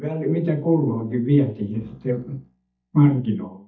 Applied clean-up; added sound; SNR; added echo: neural mask model DeepFilterNet 3.